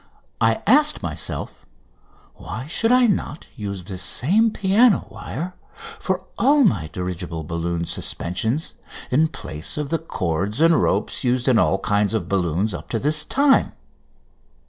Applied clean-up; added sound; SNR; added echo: none; none; none; none.